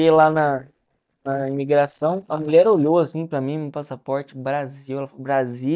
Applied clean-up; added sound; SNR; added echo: neural mask model DeepFilterNet 3.